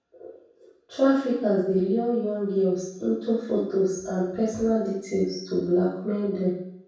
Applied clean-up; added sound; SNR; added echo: none; none; none; reverberation time 0.7 s.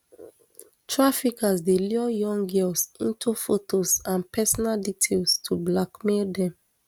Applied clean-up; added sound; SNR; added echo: none; none; none; none.